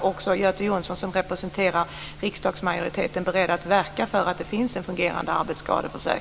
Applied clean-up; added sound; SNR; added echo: none; none; none; none.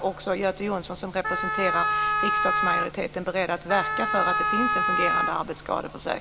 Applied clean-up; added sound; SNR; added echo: none; Wind instrument, woodwind instrument; -3 dB; none.